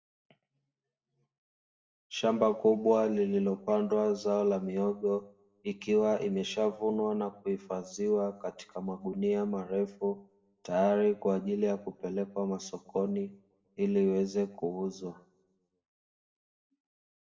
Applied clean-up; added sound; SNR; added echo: none; none; none; reverberation time 0.5 s.